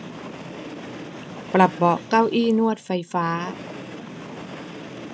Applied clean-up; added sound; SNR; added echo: none; Train; 12 dB; none.